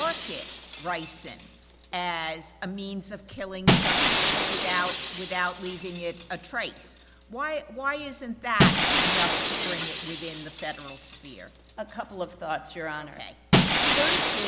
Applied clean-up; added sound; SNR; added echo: none; Shatter; -5 dB; none.